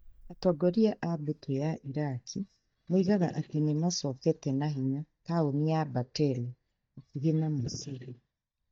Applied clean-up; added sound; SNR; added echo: neural mask model DeepFilterNet 3.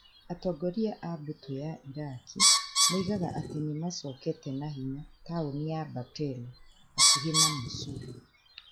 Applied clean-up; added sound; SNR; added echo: classical method log-MMSE.